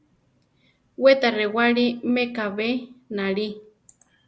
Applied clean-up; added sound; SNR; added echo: none; none; none; none.